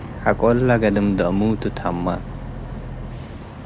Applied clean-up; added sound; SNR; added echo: none; Boat, Water vehicle; 9 dB; none.